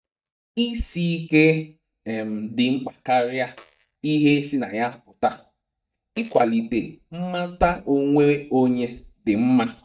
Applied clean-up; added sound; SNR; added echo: neural mask model DeepFilterNet 3.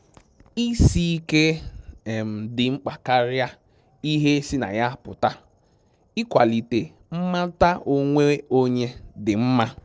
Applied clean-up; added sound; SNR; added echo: none; none; none; none.